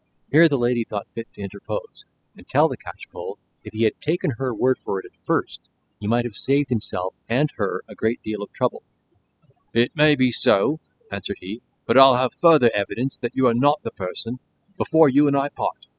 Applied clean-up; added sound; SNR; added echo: classical method spectral subtraction.